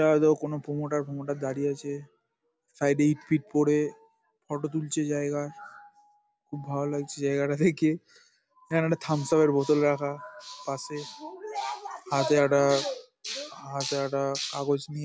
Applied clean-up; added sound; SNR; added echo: none; none; none; none.